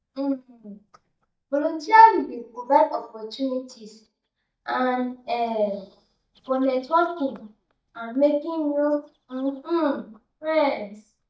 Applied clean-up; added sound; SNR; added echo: neural mask model DeepFilterNet 3.